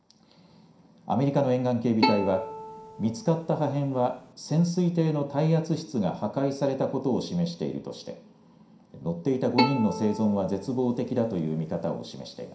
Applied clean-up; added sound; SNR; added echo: none; Bowed string instrument; 6 dB; reverberation time 0.5 s.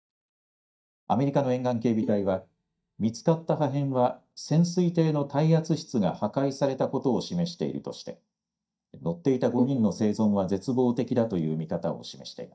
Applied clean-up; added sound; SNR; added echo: neural mask model DeepFilterNet 3.